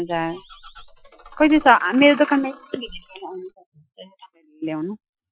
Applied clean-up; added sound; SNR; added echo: classical method Wiener filter.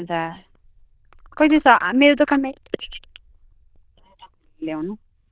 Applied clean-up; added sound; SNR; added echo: neural diffusion model UNIVERSE++.